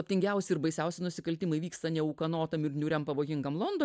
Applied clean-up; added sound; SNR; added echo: none; none; none; none.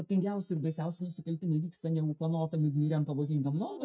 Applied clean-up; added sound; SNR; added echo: neural mask model DeepFilterNet 3.